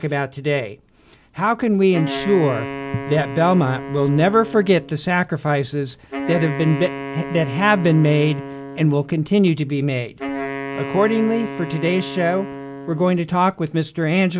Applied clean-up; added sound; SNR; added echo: none; Wind instrument, woodwind instrument; 11 dB; none.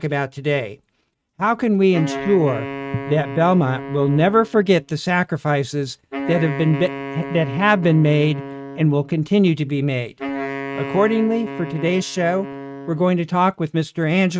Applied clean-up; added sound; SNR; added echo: neural mask model RNNoise.